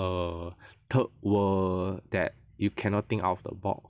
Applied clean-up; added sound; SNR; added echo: none; none; none; none.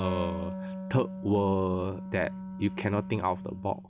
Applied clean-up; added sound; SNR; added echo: none; Wind instrument, woodwind instrument; 7 dB; none.